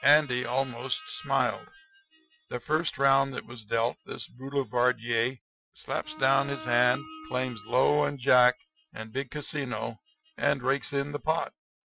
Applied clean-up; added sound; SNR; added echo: classical method Wiener filter.